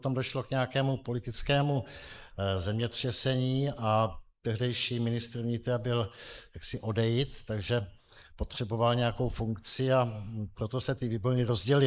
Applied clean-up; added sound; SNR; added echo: neural mask model Resemble Enhance denoiser.